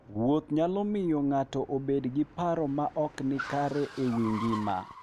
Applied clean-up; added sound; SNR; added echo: none; Car; 15 dB; none.